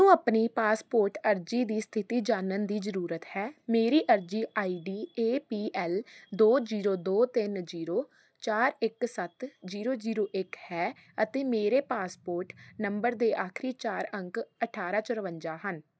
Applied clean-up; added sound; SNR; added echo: none; none; none; none.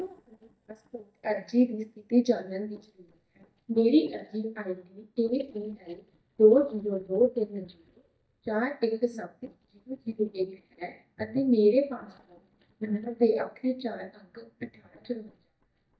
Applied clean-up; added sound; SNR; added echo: neural mask model DeepFilterNet 3.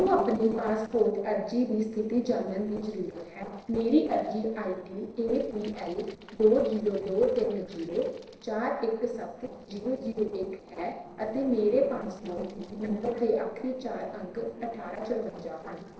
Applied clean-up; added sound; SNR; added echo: neural separator model SepFormer DNS4.